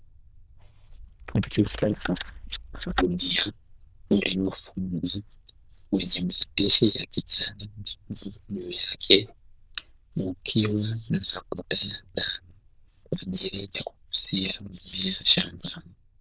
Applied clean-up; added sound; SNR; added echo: neural diffusion model UNIVERSE++.